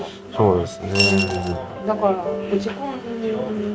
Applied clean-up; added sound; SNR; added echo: none; Coin (dropping) / Glass; 2 dB; none.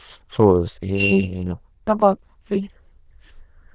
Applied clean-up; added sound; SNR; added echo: neural diffusion model UNIVERSE++.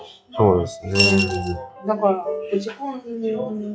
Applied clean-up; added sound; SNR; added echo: classical method log-MMSE.